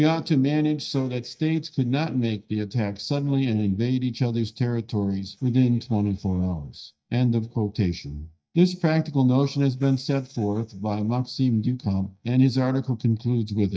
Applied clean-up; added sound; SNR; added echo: neural mask model DeepFilterNet 3.